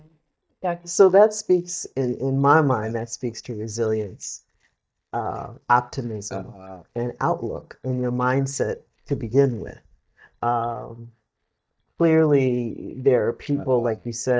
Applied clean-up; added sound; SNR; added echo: neural mask model DeepFilterNet 3.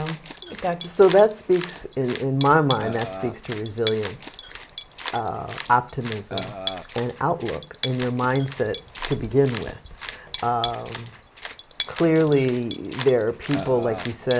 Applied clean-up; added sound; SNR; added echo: none; Cat + Burping, eructation; 9 dB; none.